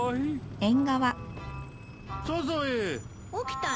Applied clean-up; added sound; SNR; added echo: none; Screech; 11 dB; none.